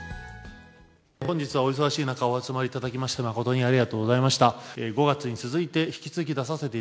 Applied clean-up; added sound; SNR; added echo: none; none; none; none.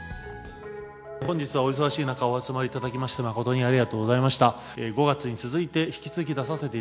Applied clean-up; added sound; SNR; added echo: none; Piano; 16 dB; none.